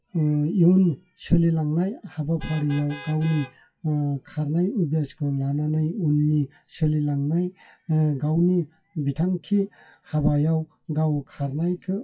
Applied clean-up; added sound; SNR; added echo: classical method WPE with log-MMSE.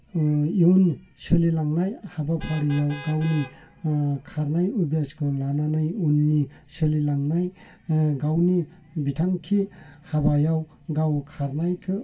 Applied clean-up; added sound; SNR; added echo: none; Vehicle horn, car horn, honking; 19 dB; reverberation time 0.2 s.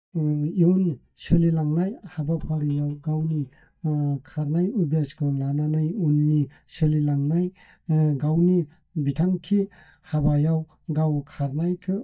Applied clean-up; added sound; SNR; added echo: neural mask model DeepFilterNet 3.